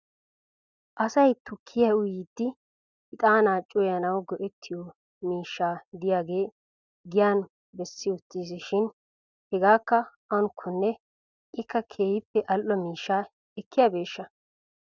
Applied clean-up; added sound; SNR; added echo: none; none; none; none.